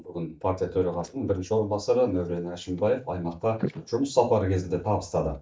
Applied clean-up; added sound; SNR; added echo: neural mask model DeepFilterNet 3.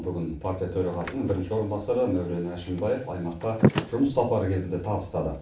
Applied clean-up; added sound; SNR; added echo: none; Slam; 6 dB; reverberation time 0.4 s.